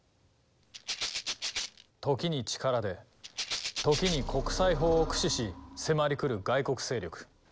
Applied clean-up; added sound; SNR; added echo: none; Rattle (instrument); 6 dB; none.